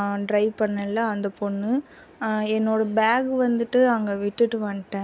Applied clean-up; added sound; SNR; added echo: none; none; none; none.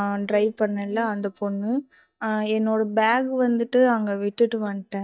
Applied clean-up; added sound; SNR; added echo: neural mask model DeepFilterNet 3.